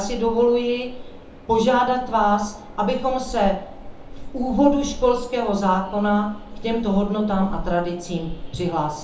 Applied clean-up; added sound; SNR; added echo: none; Train; 11 dB; reverberation time 0.8 s.